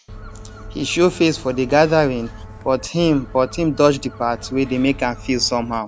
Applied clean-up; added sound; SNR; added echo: none; Gull, seagull; 16 dB; none.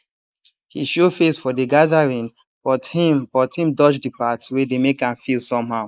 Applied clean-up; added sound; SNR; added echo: neural mask model Resemble Enhance denoiser.